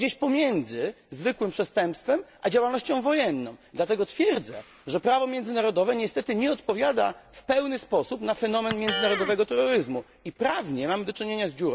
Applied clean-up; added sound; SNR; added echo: none; Electric guitar; 10 dB; none.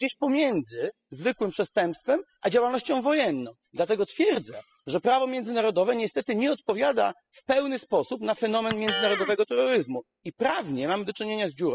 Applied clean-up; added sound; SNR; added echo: classical method spectral subtraction.